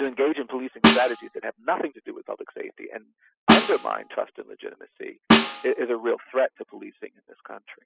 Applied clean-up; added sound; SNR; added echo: classical method spectral subtraction.